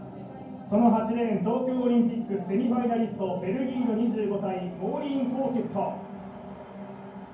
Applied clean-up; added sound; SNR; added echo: none; none; none; reverberation time 0.9 s.